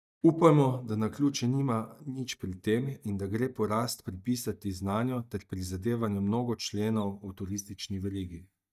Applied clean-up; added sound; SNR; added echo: neural mask model DeepFilterNet 3.